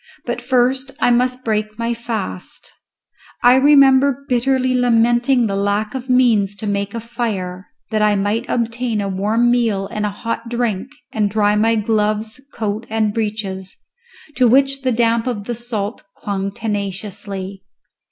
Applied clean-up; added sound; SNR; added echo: none; none; none; none.